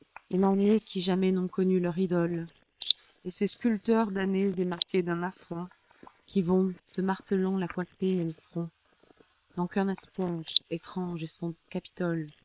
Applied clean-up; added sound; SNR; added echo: neural separator model SepFormer WHAM!.